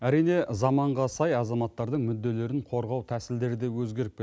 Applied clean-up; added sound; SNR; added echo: none; none; none; none.